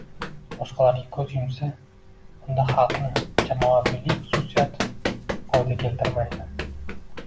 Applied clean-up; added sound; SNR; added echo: none; Run; 4 dB; none.